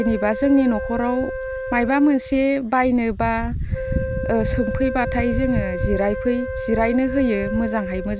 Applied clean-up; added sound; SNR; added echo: none; Wind instrument, woodwind instrument; 9 dB; none.